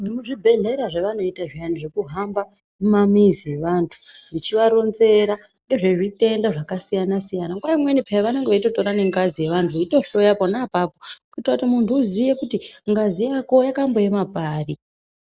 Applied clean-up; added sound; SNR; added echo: none; none; none; none.